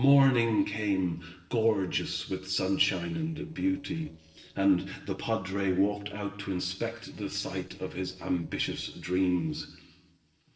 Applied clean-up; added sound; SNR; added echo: neural separator model SepFormer DNS4.